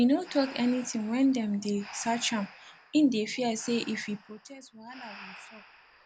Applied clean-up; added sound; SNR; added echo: none; Breathing; 19 dB; none.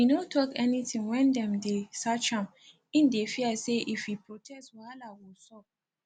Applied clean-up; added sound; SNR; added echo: none; none; none; none.